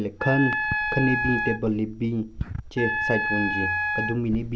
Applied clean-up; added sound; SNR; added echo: none; Wind instrument, woodwind instrument; 1 dB; none.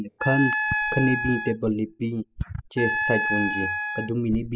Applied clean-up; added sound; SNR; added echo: classical method spectral subtraction.